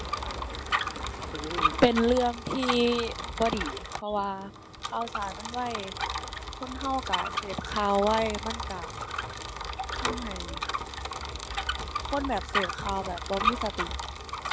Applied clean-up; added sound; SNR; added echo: none; Bicycle; 2 dB; none.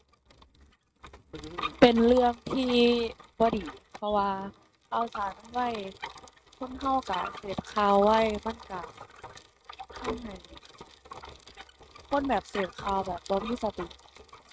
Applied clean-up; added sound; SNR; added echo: neural mask model RNNoise.